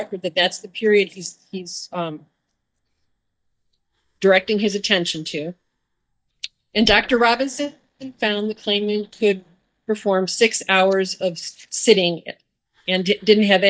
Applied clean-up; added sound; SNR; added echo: neural mask model DeepFilterNet 3.